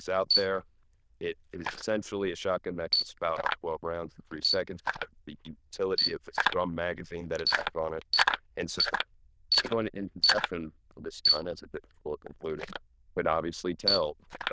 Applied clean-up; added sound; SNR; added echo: neural diffusion model UNIVERSE++.